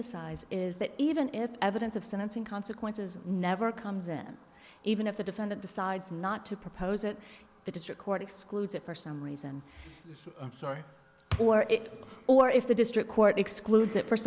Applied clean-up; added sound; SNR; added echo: none; none; none; none.